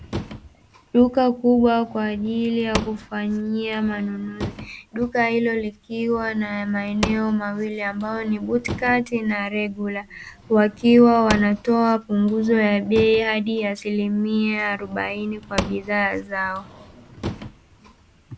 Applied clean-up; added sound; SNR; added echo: none; Drawer open or close / Wood; 13 dB; none.